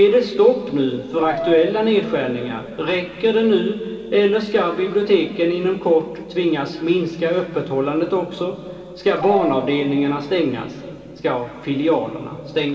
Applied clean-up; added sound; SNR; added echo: none; Dog; 12 dB; reverberation time 2.5 s.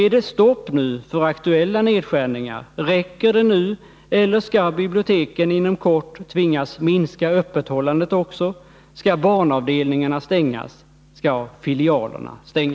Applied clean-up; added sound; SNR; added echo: none; none; none; none.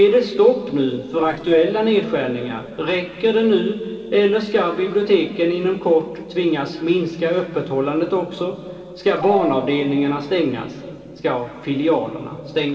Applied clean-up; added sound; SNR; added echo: neural separator model SepFormer DNS4.